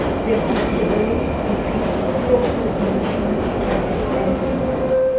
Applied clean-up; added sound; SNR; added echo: none; Subway, metro, underground; -5 dB; reverberation time 0.5 s.